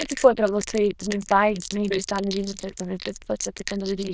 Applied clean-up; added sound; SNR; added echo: neural diffusion model UNIVERSE++.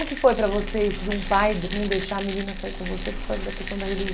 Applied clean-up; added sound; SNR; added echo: none; Rattle; 4 dB; none.